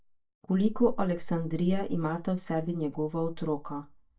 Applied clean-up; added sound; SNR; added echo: neural mask model DeepFilterNet 3.